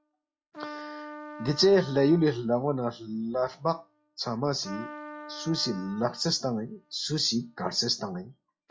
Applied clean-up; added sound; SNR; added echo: classical method log-MMSE.